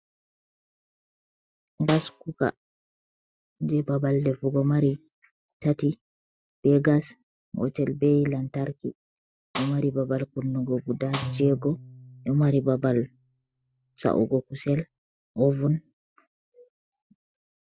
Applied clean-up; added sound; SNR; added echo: none; Bowed string instrument + Snare drum; 13 dB; none.